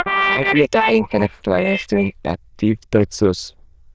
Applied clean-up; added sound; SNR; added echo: neural diffusion model UNIVERSE++.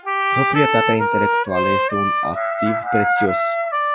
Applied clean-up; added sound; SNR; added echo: classical method log-MMSE.